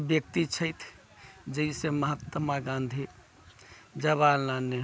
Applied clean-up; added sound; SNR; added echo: none; none; none; none.